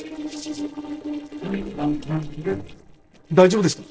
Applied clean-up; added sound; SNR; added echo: neural separator model SepFormer DNS4.